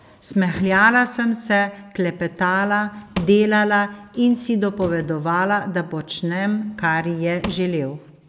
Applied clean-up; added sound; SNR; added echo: none; Drawer open or close / Wood; 20 dB; none.